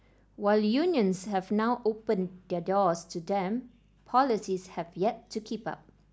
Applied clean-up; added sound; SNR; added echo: none; none; none; none.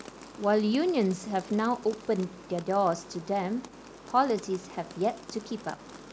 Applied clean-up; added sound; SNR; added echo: none; Rain; 17 dB; none.